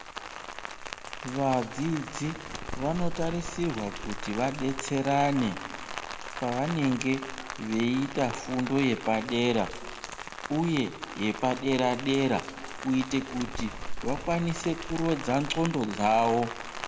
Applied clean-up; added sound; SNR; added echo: none; Rain; 8 dB; reverberation time 0.9 s.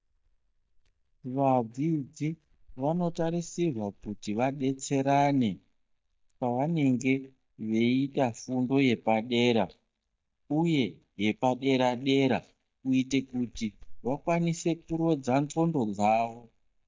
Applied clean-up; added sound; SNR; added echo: neural mask model DeepFilterNet 3.